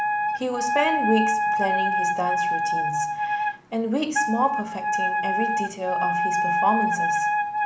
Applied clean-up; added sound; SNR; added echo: none; Wind instrument, woodwind instrument; -4 dB; none.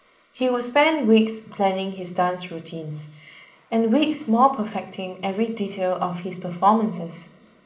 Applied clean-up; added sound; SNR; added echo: neural mask model Resemble Enhance denoiser.